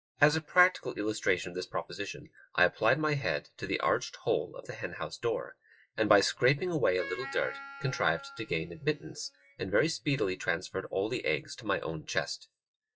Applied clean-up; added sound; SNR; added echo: classical method WPE with log-MMSE.